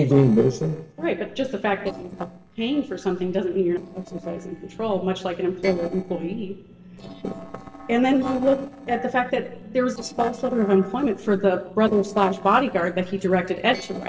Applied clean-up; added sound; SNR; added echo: neural separator model SepFormer DNS4.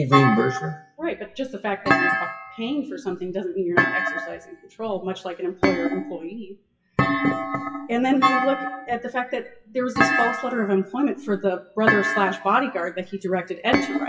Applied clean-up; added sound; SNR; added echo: classical method WPE with log-MMSE.